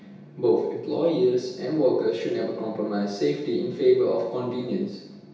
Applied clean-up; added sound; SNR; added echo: none; none; none; reverberation time 0.9 s.